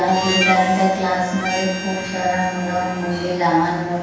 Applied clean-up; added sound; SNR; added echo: none; Harmonica; 8 dB; reverberation time 0.7 s.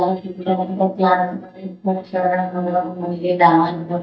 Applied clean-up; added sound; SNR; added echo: neural mask model DeepFilterNet 3.